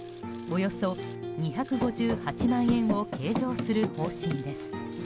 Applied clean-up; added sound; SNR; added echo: none; Run; 6 dB; none.